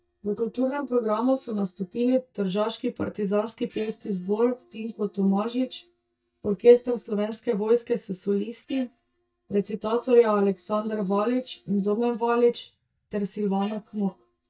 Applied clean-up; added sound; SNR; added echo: neural mask model DeepFilterNet 3.